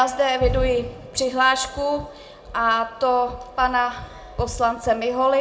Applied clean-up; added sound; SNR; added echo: none; Fireworks; 11 dB; reverberation time 0.5 s.